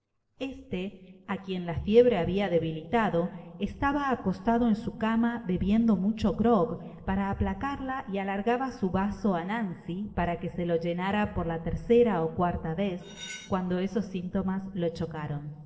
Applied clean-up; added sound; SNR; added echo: neural separator model SepFormer DNS4.